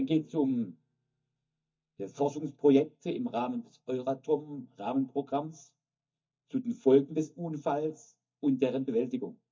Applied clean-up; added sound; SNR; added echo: neural mask model DeepFilterNet 3.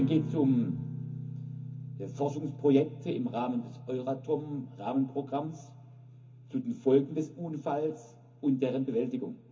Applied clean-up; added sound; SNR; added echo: none; Guitar; 10 dB; reverberation time 0.3 s.